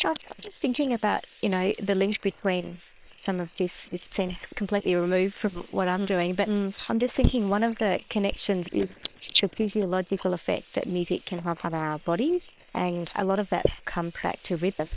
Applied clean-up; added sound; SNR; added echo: neural separator model SepFormer WHAM!.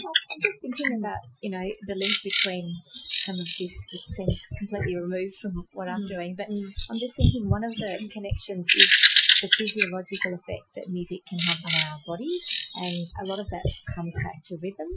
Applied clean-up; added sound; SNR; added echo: classical method Wiener filter.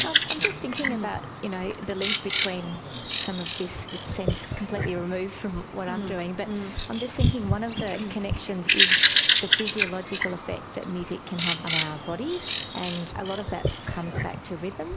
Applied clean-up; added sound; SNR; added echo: none; Bird vocalization, bird call, bird song; -4 dB; none.